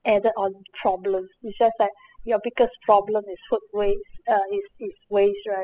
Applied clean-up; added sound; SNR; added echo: classical method spectral subtraction.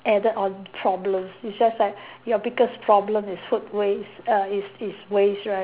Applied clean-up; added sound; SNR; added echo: none; none; none; none.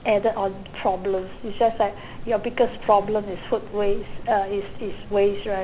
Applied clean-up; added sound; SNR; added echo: none; Rain; 9 dB; none.